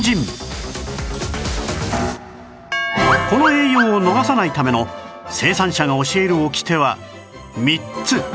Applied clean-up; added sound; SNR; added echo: none; none; none; none.